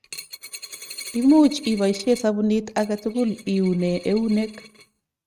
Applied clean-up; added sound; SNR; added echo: neural mask model RNNoise.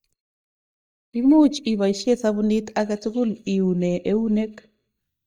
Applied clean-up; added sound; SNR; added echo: neural mask model DeepFilterNet 3.